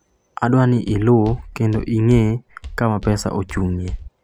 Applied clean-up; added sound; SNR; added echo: none; Walk, footsteps; 13 dB; none.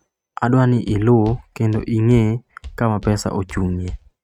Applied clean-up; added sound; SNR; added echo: neural mask model RNNoise.